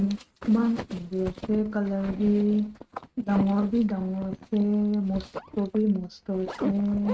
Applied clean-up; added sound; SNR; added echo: neural mask model RNNoise.